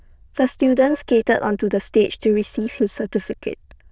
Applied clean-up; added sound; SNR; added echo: neural diffusion model UNIVERSE++.